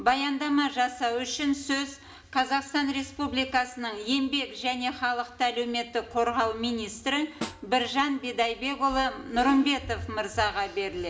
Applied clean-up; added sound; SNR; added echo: none; Snare drum; 15 dB; reverberation time 0.5 s.